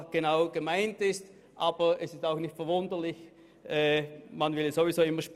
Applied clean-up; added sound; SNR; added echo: none; none; none; none.